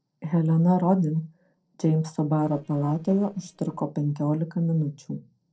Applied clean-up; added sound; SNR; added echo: neural separator model SepFormer DNS4.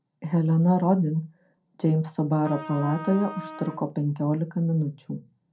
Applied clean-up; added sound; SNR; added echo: none; Trumpet; 13 dB; reverberation time 0.2 s.